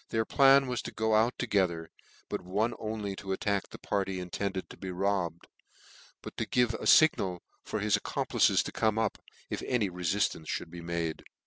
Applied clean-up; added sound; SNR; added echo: none; none; none; none.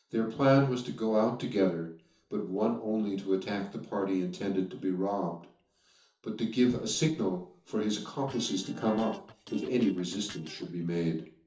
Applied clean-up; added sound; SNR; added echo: neural separator model SepFormer DNS4.